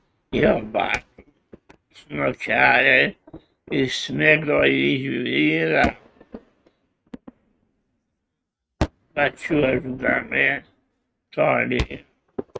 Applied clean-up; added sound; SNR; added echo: neural mask model RNNoise.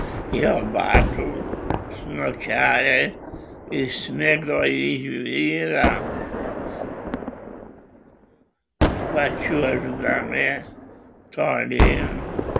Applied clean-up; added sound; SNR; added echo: none; Gunshot, gunfire; 2 dB; none.